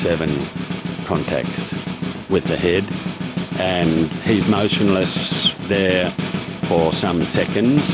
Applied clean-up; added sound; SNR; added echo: none; Snare drum; 4 dB; none.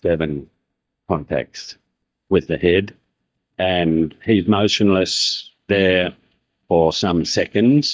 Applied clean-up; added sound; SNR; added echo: neural mask model DeepFilterNet 3.